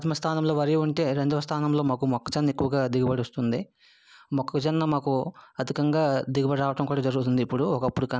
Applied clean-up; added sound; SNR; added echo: none; none; none; none.